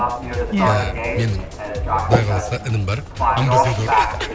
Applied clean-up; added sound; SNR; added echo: none; Livestock, farm animals, working animals + Whoosh, swoosh, swish; -1 dB; none.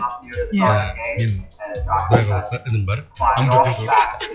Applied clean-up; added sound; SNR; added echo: classical method log-MMSE.